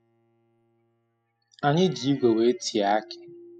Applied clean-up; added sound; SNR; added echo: classical method spectral subtraction.